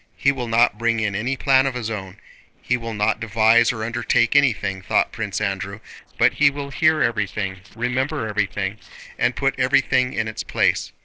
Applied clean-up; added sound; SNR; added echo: neural separator model SepFormer DNS4.